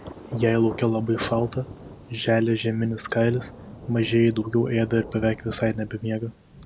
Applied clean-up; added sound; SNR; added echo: none; Thunder; 16 dB; none.